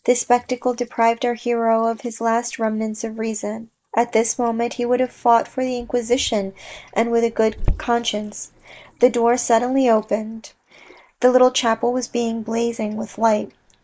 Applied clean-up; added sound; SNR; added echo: neural mask model Resemble Enhance denoiser.